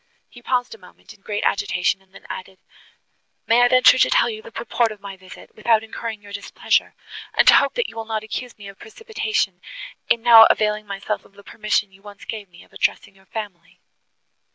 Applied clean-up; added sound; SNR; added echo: none; none; none; none.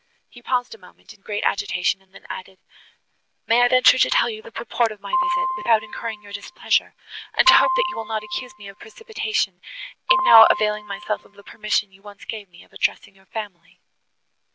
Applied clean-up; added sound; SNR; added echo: none; Piano; 2 dB; none.